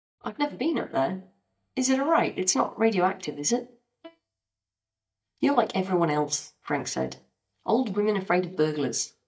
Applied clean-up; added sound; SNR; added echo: neural mask model DeepFilterNet 3.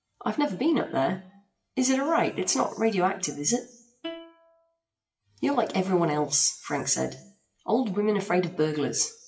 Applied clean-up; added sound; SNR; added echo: classical method WPE with log-MMSE.